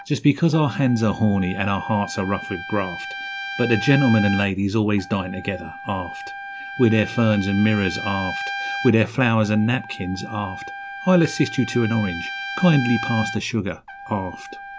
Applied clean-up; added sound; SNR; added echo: none; Trumpet; 11 dB; none.